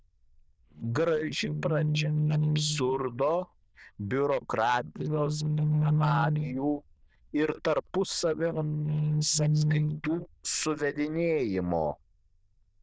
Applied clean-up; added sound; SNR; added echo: neural diffusion model UNIVERSE++.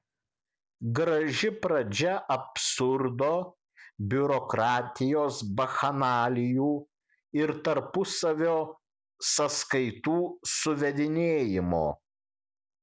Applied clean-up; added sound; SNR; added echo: none; none; none; none.